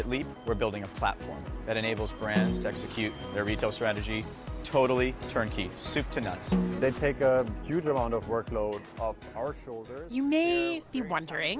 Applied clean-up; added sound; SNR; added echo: none; Snare drum; 5 dB; none.